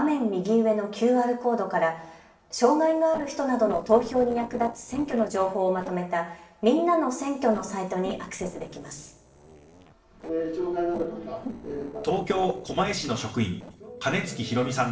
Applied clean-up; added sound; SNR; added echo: neural separator model SepFormer DNS4.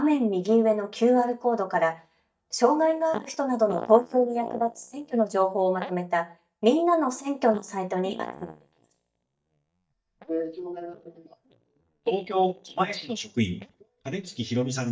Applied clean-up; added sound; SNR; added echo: neural mask model DeepFilterNet 3.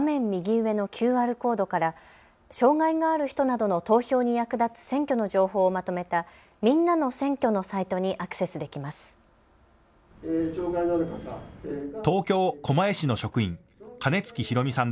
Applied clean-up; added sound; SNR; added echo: none; none; none; none.